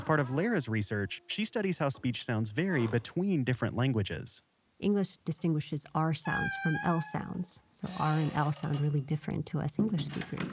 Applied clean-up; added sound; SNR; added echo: none; Squeak; 13 dB; none.